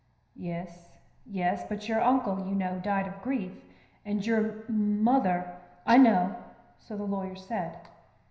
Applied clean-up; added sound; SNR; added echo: none; none; none; reverberation time 0.9 s.